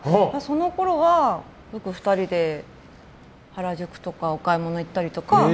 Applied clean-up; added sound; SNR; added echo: none; none; none; none.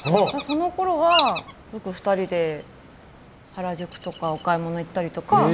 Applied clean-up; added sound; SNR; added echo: none; Bird vocalization, bird call, bird song; 6 dB; none.